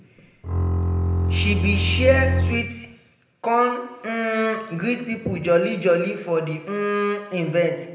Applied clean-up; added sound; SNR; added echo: none; Bowed string instrument; -1 dB; reverberation time 0.8 s.